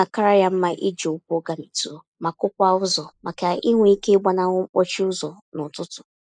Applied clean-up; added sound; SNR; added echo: neural mask model Resemble Enhance denoiser.